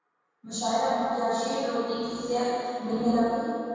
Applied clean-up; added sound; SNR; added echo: none; none; none; reverberation time 2.2 s.